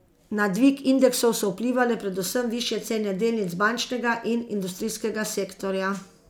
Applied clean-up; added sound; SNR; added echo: none; none; none; none.